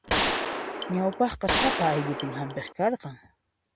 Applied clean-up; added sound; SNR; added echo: none; Gunshot, gunfire; -1 dB; none.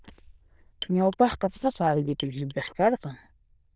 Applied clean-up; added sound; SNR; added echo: neural diffusion model UNIVERSE++.